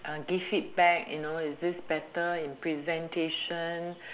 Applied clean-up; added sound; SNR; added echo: none; none; none; none.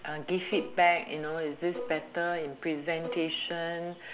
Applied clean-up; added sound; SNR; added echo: none; Bowed string instrument; 14 dB; none.